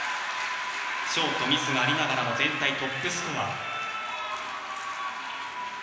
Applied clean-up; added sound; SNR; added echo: none; none; none; reverberation time 1.0 s.